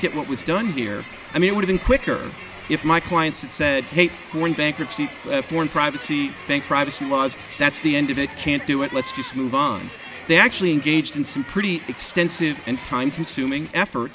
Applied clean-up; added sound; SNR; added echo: none; Crowd; 15 dB; none.